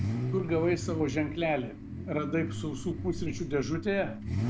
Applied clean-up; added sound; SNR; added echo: none; Idling / Accelerating, revving, vroom / Car; 4 dB; none.